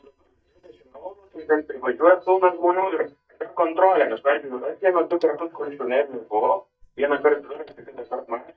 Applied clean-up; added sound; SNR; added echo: neural mask model DeepFilterNet 3.